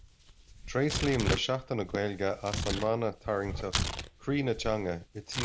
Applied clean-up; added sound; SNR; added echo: none; Tearing; 5 dB; none.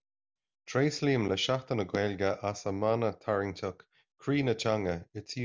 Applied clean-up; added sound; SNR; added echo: none; none; none; none.